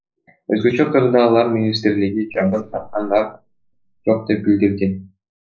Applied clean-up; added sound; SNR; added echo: neural mask model Resemble Enhance denoiser.